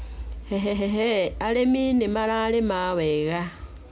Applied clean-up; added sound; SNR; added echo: none; none; none; none.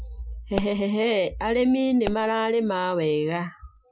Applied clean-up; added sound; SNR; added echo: classical method Wiener filter.